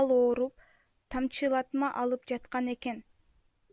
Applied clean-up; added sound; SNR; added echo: none; none; none; none.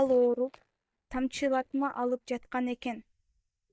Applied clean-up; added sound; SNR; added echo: neural mask model DeepFilterNet 3.